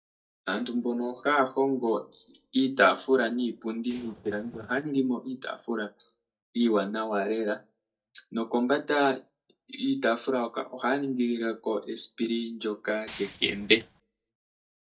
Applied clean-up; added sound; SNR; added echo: neural mask model DeepFilterNet 3.